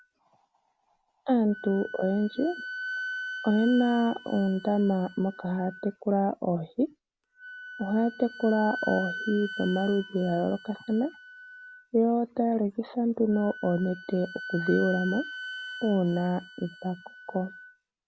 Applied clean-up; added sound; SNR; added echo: none; Wind instrument, woodwind instrument; 13 dB; none.